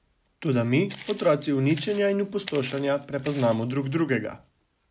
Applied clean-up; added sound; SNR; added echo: none; Walk, footsteps; 19 dB; none.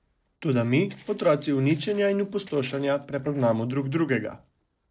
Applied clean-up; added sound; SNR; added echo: neural separator model SepFormer DNS4.